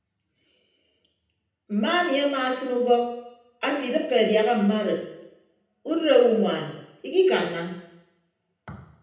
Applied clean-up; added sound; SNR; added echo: none; none; none; reverberation time 0.8 s.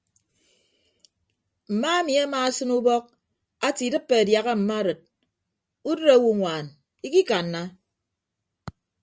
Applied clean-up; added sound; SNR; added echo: none; none; none; none.